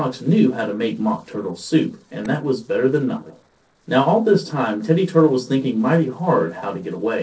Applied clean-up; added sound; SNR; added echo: neural separator model SepFormer DNS4.